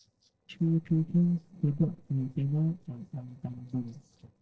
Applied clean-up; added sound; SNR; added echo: neural separator model SepFormer DNS4.